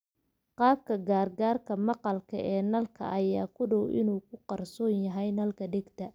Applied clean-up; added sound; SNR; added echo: none; none; none; none.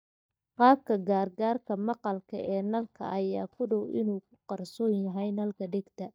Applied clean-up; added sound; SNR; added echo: neural mask model DeepFilterNet 3.